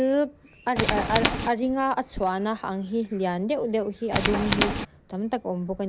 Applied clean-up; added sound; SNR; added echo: none; Tools; -1 dB; none.